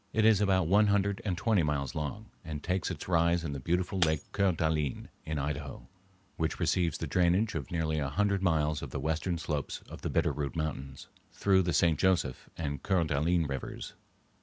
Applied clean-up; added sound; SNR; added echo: none; Shatter; 15 dB; none.